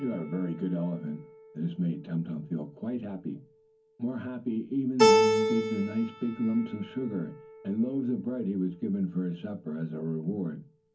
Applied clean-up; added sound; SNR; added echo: none; Keyboard (musical); 1 dB; reverberation time 0.4 s.